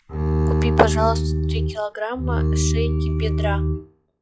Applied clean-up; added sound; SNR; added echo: classical method log-MMSE.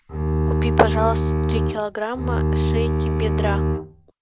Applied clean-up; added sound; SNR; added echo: none; Bowed string instrument; -4 dB; none.